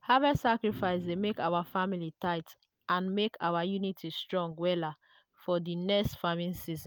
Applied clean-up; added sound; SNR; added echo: none; Organ; 16 dB; none.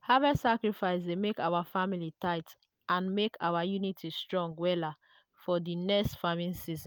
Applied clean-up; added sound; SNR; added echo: none; none; none; none.